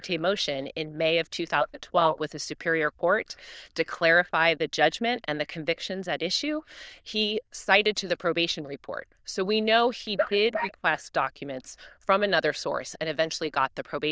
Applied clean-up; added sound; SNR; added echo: neural diffusion model UNIVERSE++.